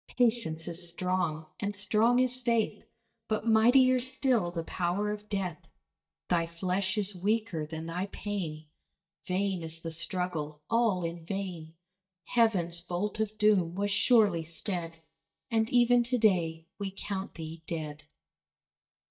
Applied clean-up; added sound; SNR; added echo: neural mask model DeepFilterNet 3.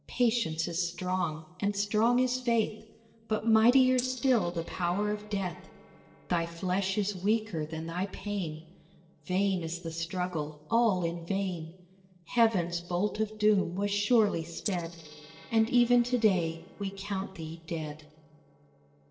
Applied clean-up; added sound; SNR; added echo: neural separator model SepFormer DNS4.